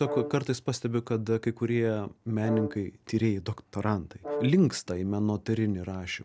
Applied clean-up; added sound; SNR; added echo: none; Brass instrument; 11 dB; none.